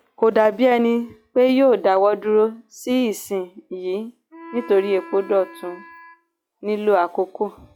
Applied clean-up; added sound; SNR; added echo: classical method log-MMSE.